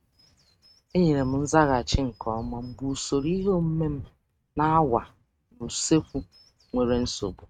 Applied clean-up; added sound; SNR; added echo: neural mask model RNNoise.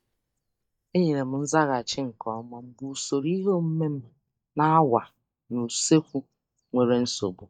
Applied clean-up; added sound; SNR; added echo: neural mask model DeepFilterNet 3.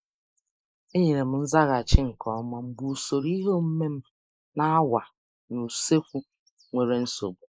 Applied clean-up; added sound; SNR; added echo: neural mask model Resemble Enhance denoiser.